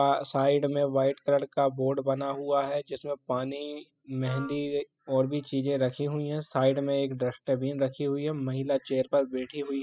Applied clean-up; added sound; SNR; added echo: classical method spectral subtraction.